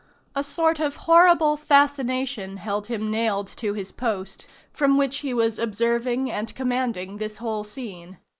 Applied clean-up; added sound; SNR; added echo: neural mask model Resemble Enhance denoiser.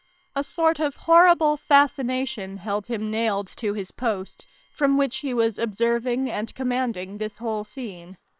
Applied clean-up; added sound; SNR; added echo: neural separator model SepFormer WHAM!.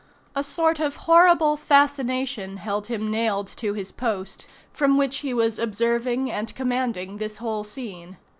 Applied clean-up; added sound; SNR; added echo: none; none; none; none.